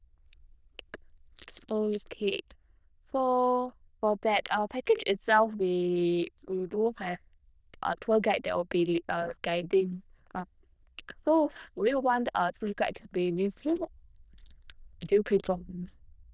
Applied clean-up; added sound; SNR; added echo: neural diffusion model UNIVERSE++.